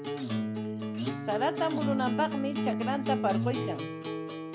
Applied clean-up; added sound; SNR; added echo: none; Acoustic guitar; -1 dB; none.